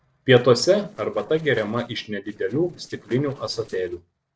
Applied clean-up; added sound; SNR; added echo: neural separator model SepFormer DNS4.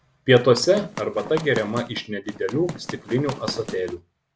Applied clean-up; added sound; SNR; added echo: none; Run; 13 dB; none.